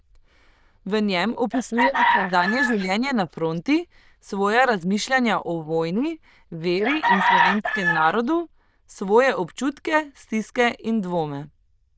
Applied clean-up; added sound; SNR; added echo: neural diffusion model UNIVERSE++.